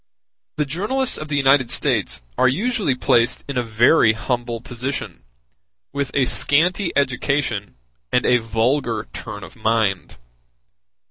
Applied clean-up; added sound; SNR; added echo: none; none; none; none.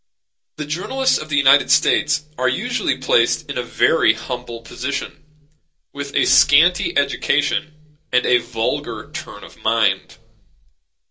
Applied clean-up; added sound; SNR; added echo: none; none; none; reverberation time 0.2 s.